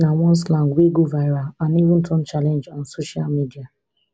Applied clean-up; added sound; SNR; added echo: none; none; none; none.